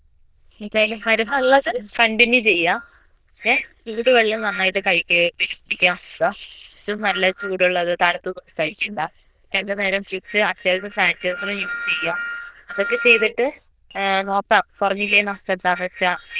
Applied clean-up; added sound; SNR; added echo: neural diffusion model UNIVERSE++.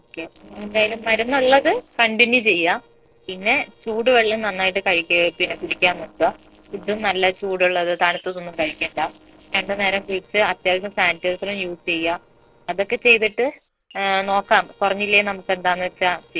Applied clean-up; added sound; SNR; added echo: neural separator model SepFormer DNS4.